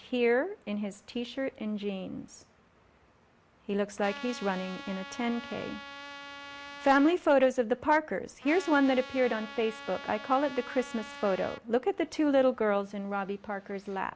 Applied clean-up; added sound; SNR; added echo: none; Trumpet; 14 dB; none.